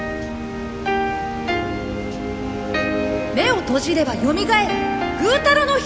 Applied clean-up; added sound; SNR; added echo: none; Water + Bowed string instrument; 10 dB; none.